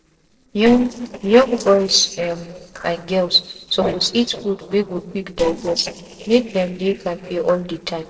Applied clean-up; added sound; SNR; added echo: neural separator model SepFormer DNS4.